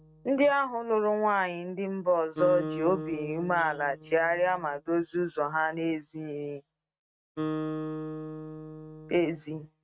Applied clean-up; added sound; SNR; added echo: neural mask model RNNoise.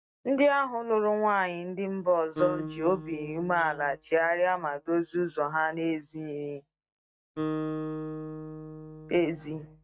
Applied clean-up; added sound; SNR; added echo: neural mask model DeepFilterNet 3.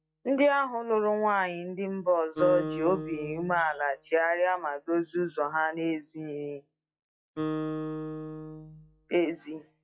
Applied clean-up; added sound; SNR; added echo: classical method log-MMSE.